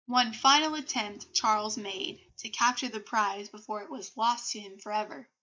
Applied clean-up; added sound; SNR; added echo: neural mask model DeepFilterNet 3.